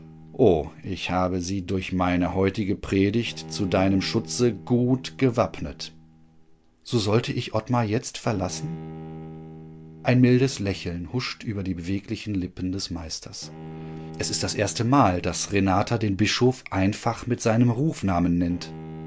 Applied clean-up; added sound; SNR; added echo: none; Bowed string instrument; 18 dB; none.